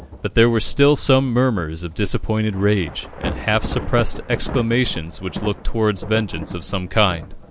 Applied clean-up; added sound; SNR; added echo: none; Thunder / Rain; 13 dB; none.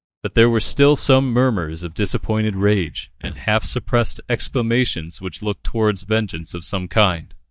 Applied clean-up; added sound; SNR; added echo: neural mask model DeepFilterNet 3.